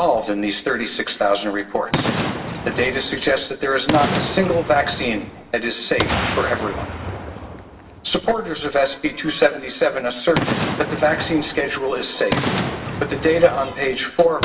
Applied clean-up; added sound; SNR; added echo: none; Boom; 6 dB; reverberation time 0.8 s.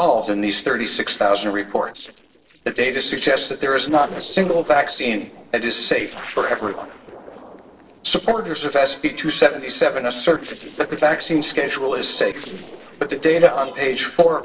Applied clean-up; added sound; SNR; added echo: neural separator model SepFormer DNS4.